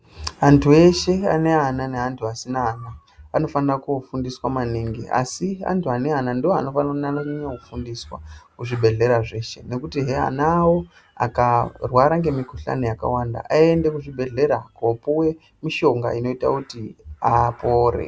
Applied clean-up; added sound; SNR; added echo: none; none; none; none.